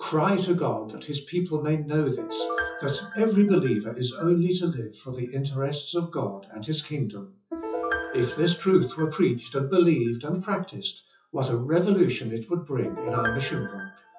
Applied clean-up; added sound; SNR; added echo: classical method WPE with log-MMSE.